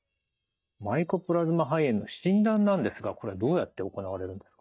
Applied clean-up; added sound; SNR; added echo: neural mask model DeepFilterNet 3.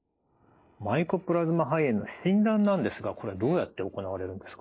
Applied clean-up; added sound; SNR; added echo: neural mask model Resemble Enhance denoiser.